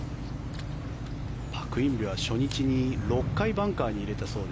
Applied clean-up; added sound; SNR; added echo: none; none; none; none.